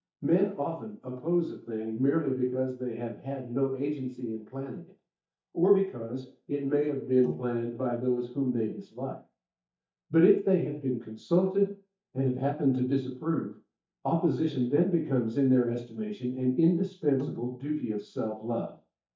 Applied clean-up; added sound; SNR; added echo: neural mask model DeepFilterNet 3.